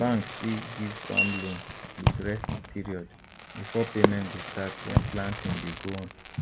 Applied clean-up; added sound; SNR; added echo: none; Coin (dropping) / Glass + Fireworks; -2 dB; none.